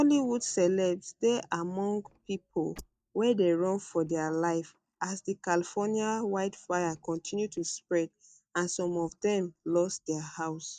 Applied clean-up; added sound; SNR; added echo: neural mask model DeepFilterNet 3.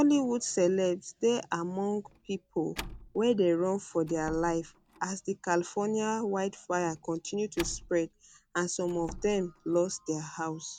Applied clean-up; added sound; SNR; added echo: none; Slam; 19 dB; none.